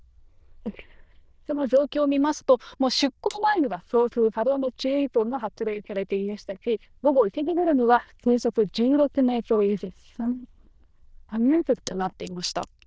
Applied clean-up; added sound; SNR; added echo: neural diffusion model UNIVERSE++.